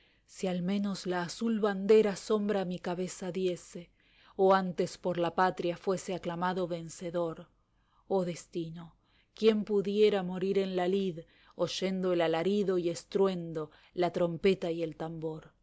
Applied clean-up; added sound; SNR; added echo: none; none; none; none.